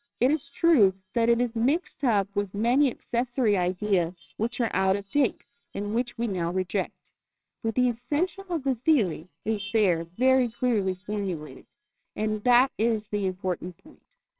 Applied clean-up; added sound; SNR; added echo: neural separator model SepFormer WHAMR!.